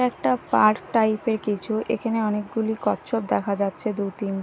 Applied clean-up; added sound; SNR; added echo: none; none; none; none.